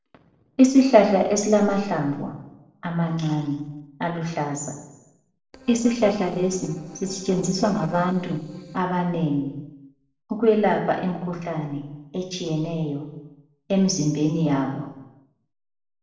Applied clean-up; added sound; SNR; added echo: neural separator model SepFormer DNS4.